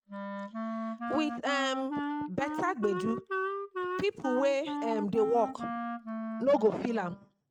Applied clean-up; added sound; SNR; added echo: neural mask model RNNoise.